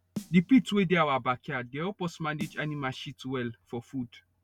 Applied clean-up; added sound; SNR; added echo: none; Snare drum; 18 dB; none.